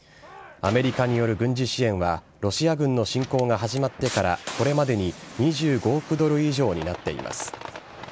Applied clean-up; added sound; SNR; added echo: none; none; none; none.